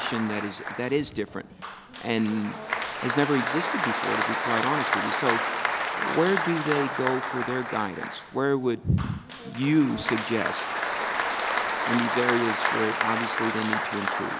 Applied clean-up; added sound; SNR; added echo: none; Applause; 1 dB; none.